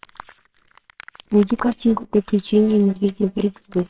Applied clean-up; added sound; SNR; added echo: neural separator model SepFormer WHAMR!.